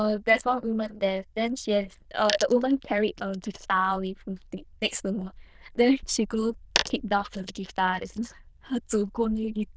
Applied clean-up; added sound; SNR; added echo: neural diffusion model UNIVERSE++.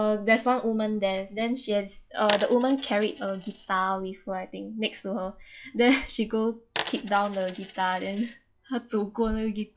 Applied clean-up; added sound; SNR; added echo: classical method log-MMSE.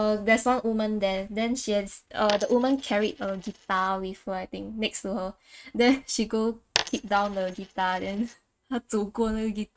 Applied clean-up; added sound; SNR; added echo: neural mask model RNNoise.